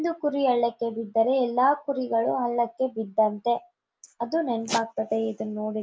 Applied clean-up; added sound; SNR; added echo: neural mask model Resemble Enhance denoiser.